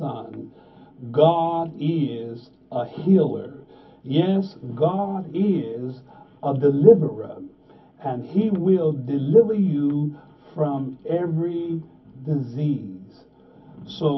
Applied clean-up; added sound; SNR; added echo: none; none; none; reverberation time 0.3 s.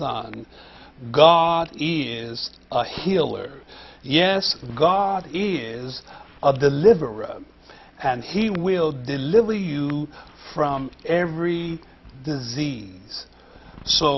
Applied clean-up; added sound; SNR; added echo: none; none; none; none.